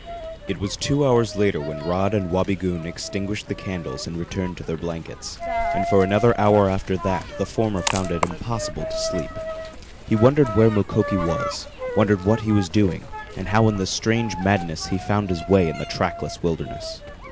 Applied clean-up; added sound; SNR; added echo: none; Coin (dropping); 9 dB; none.